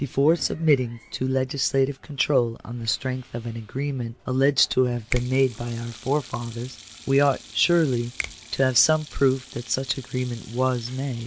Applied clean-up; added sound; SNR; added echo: none; Finger snapping + Sink (filling or washing); 19 dB; none.